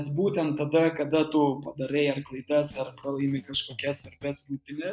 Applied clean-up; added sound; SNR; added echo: neural mask model DeepFilterNet 3.